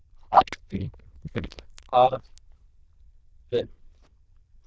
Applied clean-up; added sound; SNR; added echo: neural diffusion model UNIVERSE++.